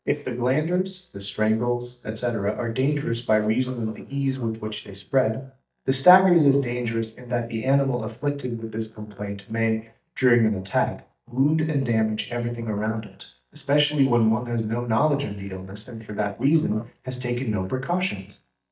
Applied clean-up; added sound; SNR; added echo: neural mask model DeepFilterNet 3.